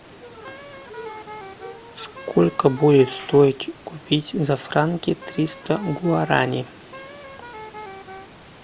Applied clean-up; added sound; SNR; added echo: none; Clapping + Wind instrument, woodwind instrument; 17 dB; none.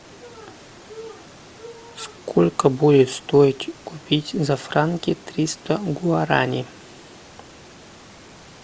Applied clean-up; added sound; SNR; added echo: none; none; none; none.